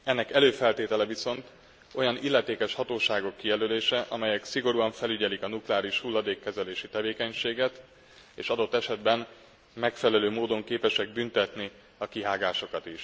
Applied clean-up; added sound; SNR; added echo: none; none; none; none.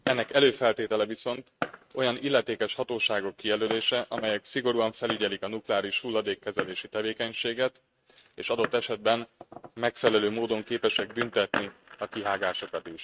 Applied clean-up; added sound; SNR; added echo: neural mask model RNNoise.